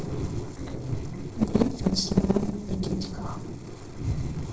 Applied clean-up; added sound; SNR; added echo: neural separator model SepFormer DNS4.